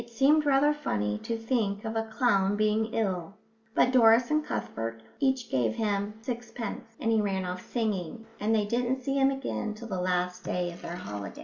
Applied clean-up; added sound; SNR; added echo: none; none; none; none.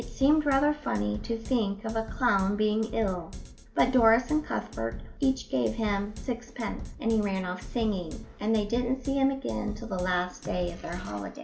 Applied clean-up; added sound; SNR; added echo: none; Drum kit; 12 dB; none.